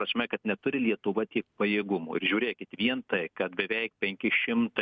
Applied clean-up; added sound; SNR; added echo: none; none; none; none.